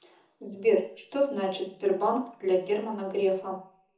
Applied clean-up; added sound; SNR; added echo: none; none; none; reverberation time 0.5 s.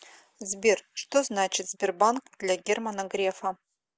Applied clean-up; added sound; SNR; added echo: none; none; none; none.